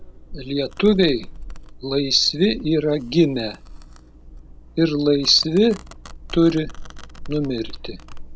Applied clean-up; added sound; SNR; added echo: none; Domestic sounds, home sounds; 14 dB; none.